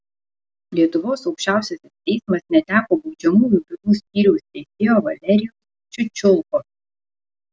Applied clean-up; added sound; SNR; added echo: none; none; none; none.